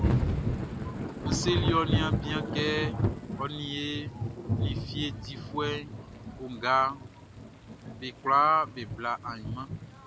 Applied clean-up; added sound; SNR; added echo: none; Thunder / Rain; 0 dB; none.